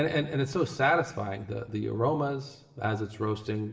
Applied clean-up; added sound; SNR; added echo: none; none; none; reverberation time 0.8 s.